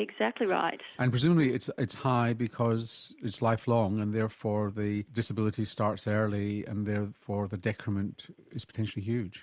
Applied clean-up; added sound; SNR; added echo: none; none; none; none.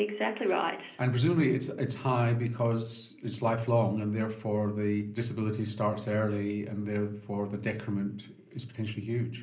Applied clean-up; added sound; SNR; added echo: none; none; none; reverberation time 0.5 s.